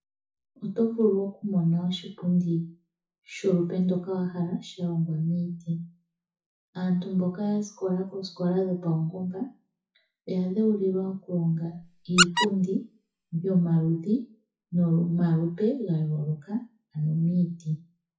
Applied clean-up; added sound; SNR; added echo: classical method WPE with log-MMSE.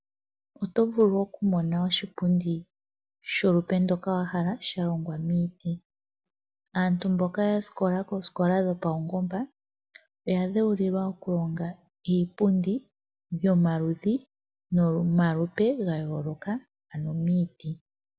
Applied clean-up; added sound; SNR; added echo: none; none; none; none.